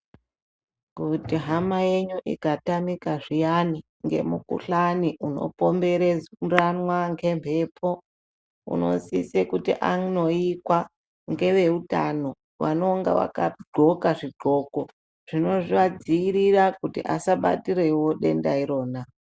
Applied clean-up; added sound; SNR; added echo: none; none; none; none.